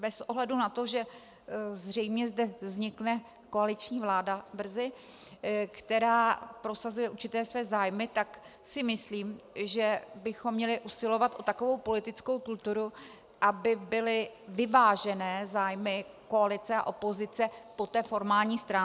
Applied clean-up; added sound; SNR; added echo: none; none; none; none.